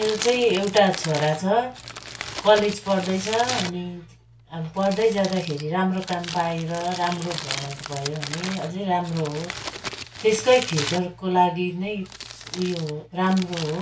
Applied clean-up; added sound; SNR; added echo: none; Crumpling, crinkling; 11 dB; reverberation time 0.2 s.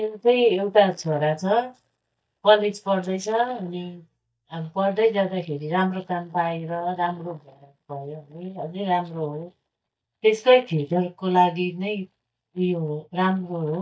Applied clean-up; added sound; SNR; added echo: neural mask model DeepFilterNet 3.